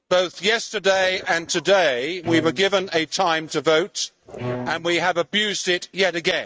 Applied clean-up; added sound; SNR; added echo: neural mask model RNNoise.